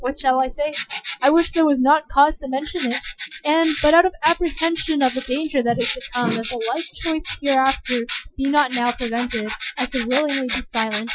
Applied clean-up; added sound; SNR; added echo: classical method Wiener filter.